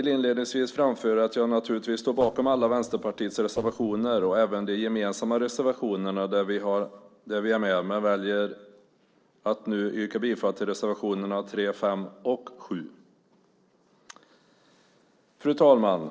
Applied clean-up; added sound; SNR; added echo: neural separator model SepFormer DNS4.